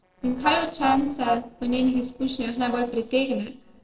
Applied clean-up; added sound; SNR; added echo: neural separator model SepFormer DNS4.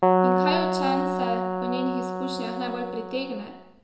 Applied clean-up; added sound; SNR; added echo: none; Keyboard (musical); -5 dB; reverberation time 0.9 s.